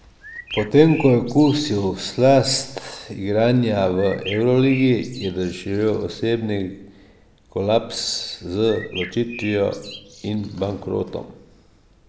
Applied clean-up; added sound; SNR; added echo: none; Bird; 16 dB; none.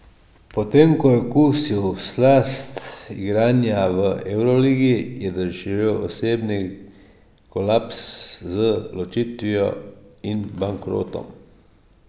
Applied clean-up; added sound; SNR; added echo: none; none; none; none.